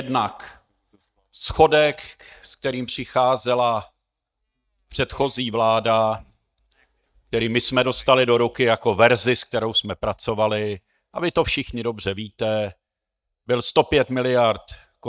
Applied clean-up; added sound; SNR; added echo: neural mask model DeepFilterNet 3.